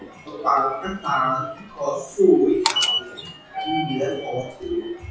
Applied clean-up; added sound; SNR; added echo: classical method WPE with log-MMSE.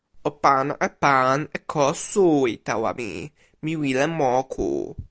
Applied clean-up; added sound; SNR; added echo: none; none; none; none.